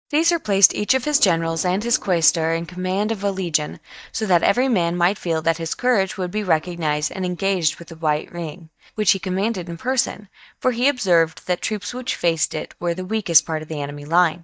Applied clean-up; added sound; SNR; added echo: neural mask model DeepFilterNet 3.